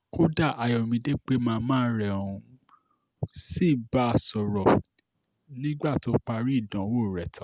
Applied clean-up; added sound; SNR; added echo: none; none; none; none.